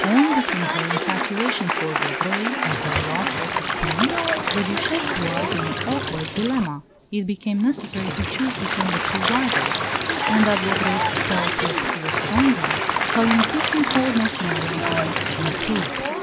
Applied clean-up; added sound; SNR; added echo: none; Applause + Cricket / Water; -1 dB; none.